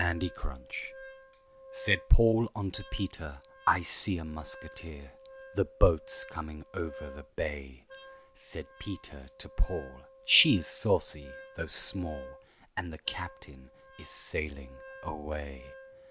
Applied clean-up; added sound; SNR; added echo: none; Wind instrument, woodwind instrument; 19 dB; none.